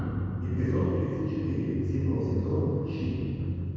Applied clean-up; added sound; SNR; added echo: none; Drum; 0 dB; reverberation time 2.1 s.